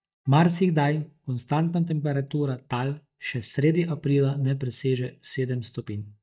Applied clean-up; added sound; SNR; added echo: neural mask model DeepFilterNet 3.